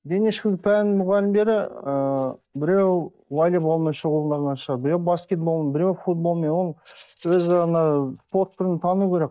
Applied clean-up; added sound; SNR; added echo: neural mask model DeepFilterNet 3.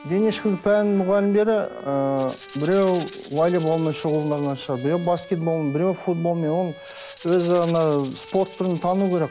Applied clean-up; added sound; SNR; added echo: none; Rattle (instrument) + Bowed string instrument; 19 dB; none.